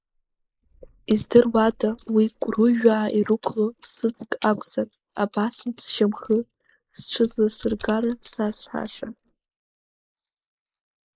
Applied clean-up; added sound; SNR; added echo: neural mask model Resemble Enhance denoiser.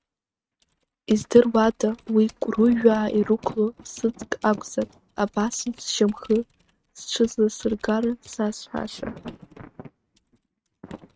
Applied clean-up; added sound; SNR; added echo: neural mask model RNNoise.